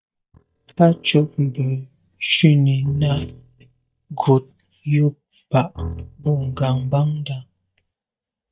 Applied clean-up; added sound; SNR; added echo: neural mask model DeepFilterNet 3.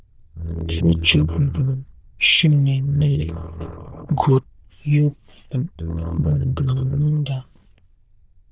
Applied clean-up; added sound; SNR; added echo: neural diffusion model UNIVERSE++.